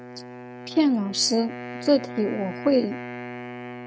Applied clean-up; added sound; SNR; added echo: neural mask model RNNoise.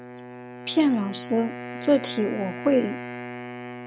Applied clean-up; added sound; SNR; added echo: none; Wind instrument, woodwind instrument; 11 dB; none.